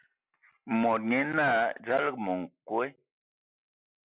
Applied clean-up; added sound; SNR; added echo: none; none; none; none.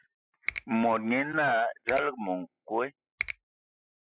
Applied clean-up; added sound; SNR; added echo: classical method spectral subtraction.